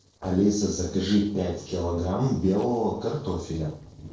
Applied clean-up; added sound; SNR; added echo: neural separator model SepFormer DNS4.